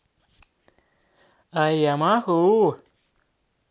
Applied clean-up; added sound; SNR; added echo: none; none; none; none.